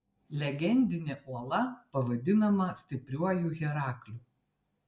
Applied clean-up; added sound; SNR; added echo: none; none; none; none.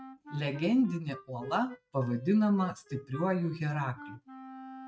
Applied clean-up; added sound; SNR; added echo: neural mask model RNNoise.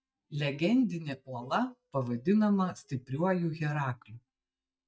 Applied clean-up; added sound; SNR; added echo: neural mask model DeepFilterNet 3.